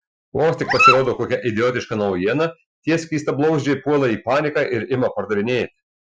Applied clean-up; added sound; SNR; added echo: classical method Wiener filter.